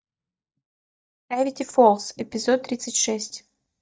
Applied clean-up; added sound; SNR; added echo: neural mask model DeepFilterNet 3.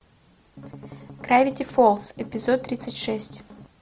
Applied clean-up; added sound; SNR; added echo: none; Strum; 17 dB; none.